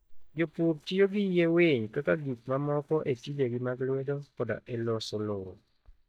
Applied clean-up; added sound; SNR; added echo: neural mask model DeepFilterNet 3.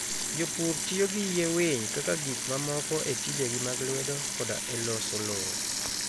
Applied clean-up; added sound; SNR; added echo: none; Sink (filling or washing) / Water tap, faucet; 0 dB; none.